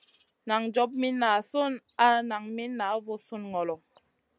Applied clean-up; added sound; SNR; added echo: none; none; none; none.